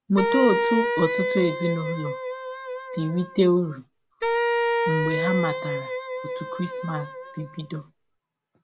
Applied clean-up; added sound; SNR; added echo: none; Wind instrument, woodwind instrument; 1 dB; none.